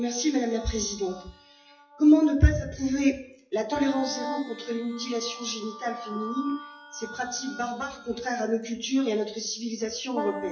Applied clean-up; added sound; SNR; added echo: classical method WPE with log-MMSE.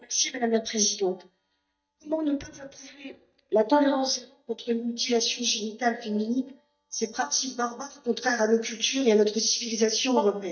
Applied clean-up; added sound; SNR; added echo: neural mask model DeepFilterNet 3.